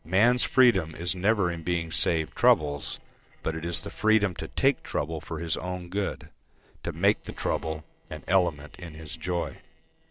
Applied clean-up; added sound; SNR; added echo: neural separator model SepFormer DNS4.